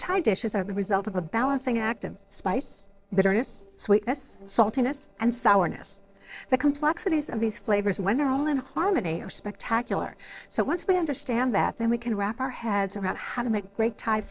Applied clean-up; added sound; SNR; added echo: neural separator model SepFormer DNS4.